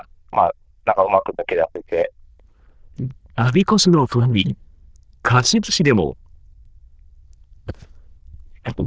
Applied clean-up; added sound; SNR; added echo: neural diffusion model UNIVERSE++.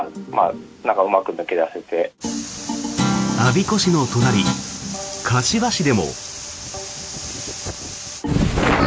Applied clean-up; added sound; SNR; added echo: none; Guitar; 3 dB; none.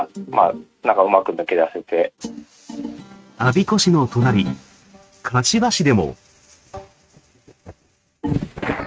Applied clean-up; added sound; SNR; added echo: neural mask model RNNoise.